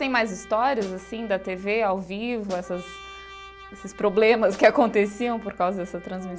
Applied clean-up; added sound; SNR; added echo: none; Snare drum + Trumpet; 20 dB; none.